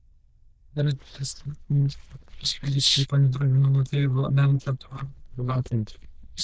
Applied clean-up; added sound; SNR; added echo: neural diffusion model UNIVERSE++.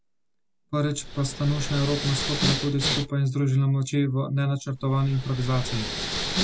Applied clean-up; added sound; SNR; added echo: none; Respiratory sounds; 6 dB; none.